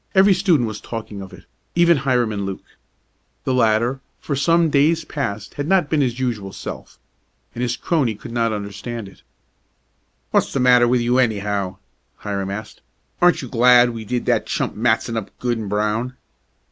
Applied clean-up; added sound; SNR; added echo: none; none; none; none.